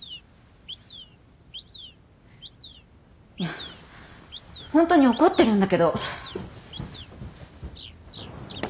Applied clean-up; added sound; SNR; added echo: none; Bird vocalization, bird call, bird song; 18 dB; none.